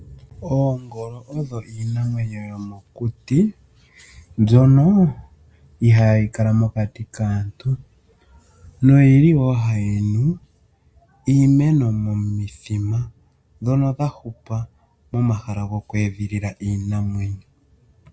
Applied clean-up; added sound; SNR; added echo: none; none; none; none.